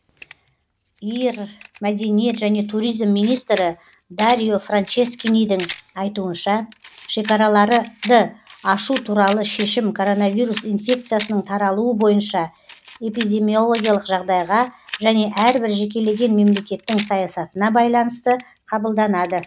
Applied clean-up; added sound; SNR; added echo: none; Camera; 18 dB; none.